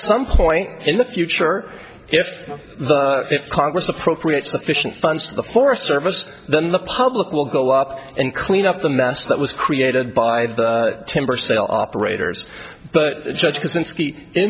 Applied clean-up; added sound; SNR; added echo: none; Wind instrument, woodwind instrument; 19 dB; none.